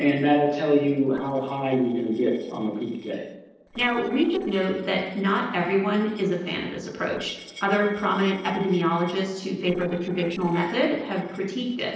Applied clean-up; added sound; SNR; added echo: neural separator model SepFormer DNS4.